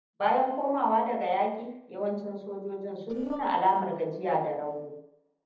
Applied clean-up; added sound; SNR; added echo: neural separator model SepFormer DNS4.